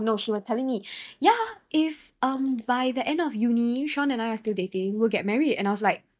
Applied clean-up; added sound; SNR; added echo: neural mask model DeepFilterNet 3.